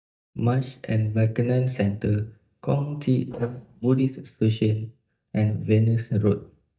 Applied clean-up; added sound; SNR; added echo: neural mask model DeepFilterNet 3.